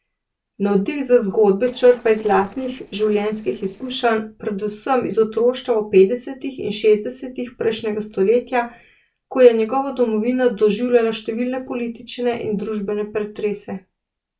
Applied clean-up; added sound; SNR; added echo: neural separator model SepFormer DNS4.